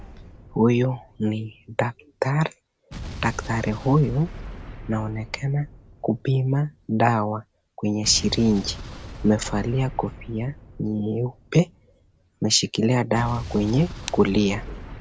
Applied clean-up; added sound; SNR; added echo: none; Explosion; 15 dB; none.